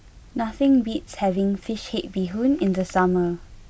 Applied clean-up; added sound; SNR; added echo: none; none; none; none.